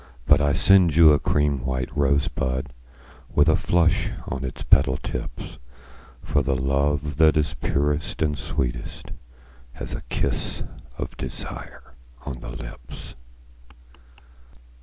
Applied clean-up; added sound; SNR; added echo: none; none; none; none.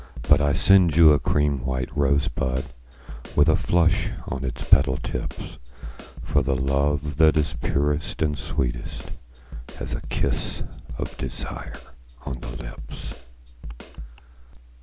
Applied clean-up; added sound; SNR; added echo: none; Snare drum; 14 dB; none.